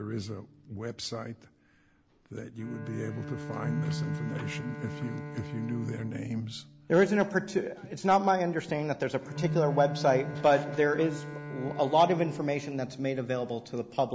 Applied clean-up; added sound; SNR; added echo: none; Keyboard (musical) + Bowed string instrument; 9 dB; none.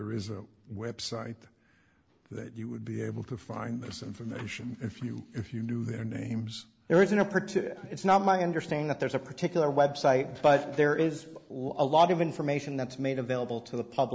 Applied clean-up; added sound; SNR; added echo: none; none; none; none.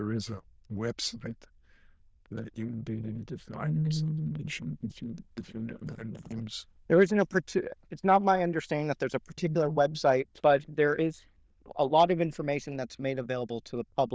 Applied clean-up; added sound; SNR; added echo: neural diffusion model UNIVERSE++.